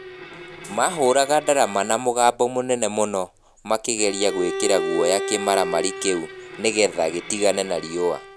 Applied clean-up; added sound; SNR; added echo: none; Bowed string instrument; 10 dB; none.